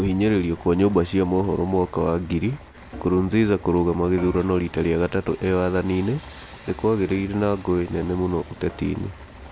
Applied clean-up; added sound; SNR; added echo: none; Frying (food) / Dishes, pots, and pans; 18 dB; none.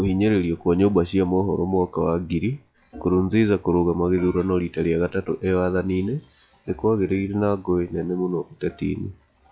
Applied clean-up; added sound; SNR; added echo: classical method log-MMSE.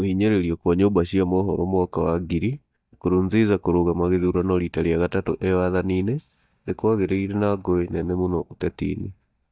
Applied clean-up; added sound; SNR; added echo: neural mask model DeepFilterNet 3.